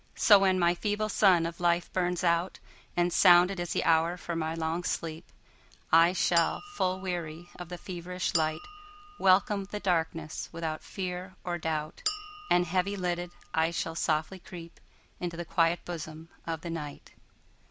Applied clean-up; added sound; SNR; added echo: none; Chink, clink; 12 dB; none.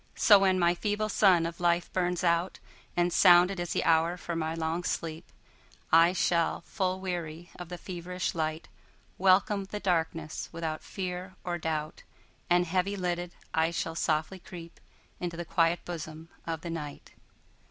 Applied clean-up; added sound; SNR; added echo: none; none; none; none.